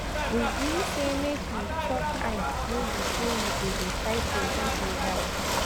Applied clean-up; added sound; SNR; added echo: none; Ocean / Boat, Water vehicle; -5 dB; none.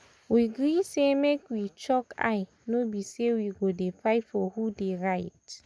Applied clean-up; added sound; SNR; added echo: none; none; none; none.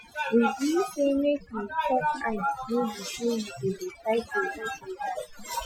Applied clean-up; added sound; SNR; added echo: classical method Wiener filter.